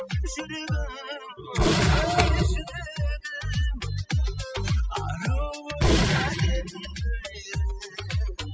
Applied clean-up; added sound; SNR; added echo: classical method spectral subtraction.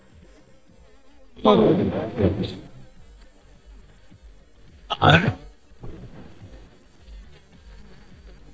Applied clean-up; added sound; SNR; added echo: neural mask model DeepFilterNet 3.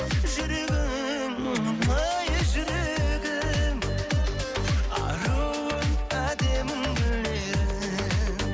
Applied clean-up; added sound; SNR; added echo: none; none; none; none.